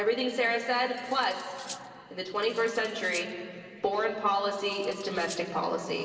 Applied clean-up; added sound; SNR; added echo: none; Cutlery, silverware; 18 dB; reverberation time 2.6 s.